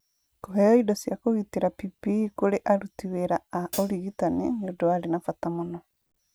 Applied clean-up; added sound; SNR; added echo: none; Hi-hat; 12 dB; none.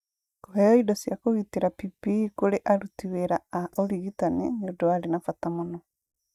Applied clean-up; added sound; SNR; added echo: neural mask model DeepFilterNet 3.